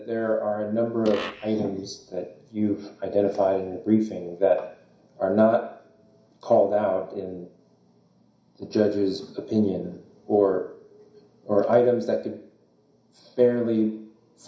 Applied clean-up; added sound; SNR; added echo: none; Fart; 13 dB; reverberation time 0.5 s.